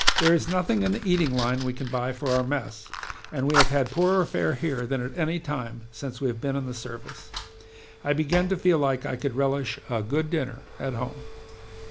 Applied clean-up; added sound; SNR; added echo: none; Fire; 6 dB; none.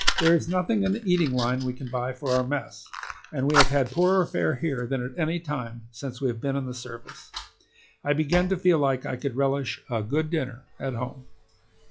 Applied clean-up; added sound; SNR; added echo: classical method log-MMSE.